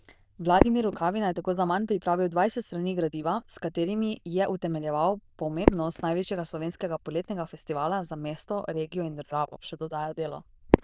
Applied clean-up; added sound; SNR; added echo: neural diffusion model UNIVERSE++.